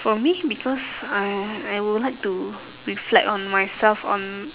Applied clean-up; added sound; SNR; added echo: none; none; none; none.